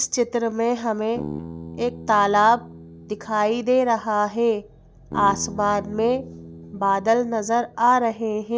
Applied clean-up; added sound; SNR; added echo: none; Bass guitar; 16 dB; none.